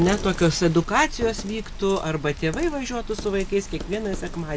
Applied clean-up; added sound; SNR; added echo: none; Coin (dropping); 10 dB; none.